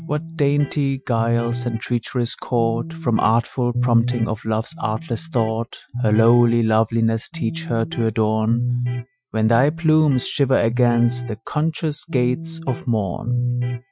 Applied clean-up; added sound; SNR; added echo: classical method Wiener filter.